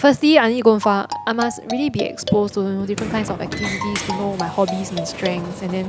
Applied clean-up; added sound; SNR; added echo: none; Marimba, xylophone + Sliding door; 9 dB; none.